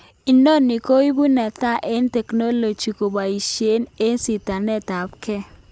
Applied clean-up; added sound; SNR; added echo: none; none; none; none.